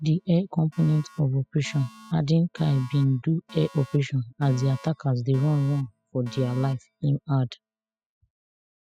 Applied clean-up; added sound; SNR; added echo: classical method spectral subtraction.